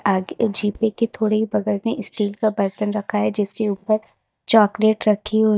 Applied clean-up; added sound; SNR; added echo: neural mask model DeepFilterNet 3.